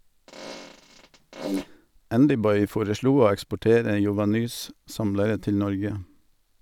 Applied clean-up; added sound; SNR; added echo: none; Fart; 10 dB; none.